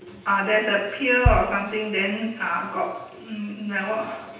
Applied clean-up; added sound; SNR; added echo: none; Bass drum; 3 dB; reverberation time 0.9 s.